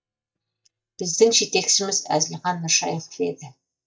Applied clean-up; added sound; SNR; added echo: neural mask model DeepFilterNet 3.